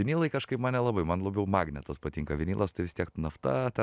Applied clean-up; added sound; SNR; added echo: none; none; none; none.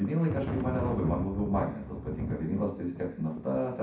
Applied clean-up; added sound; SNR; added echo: none; Thunder; 5 dB; reverberation time 0.6 s.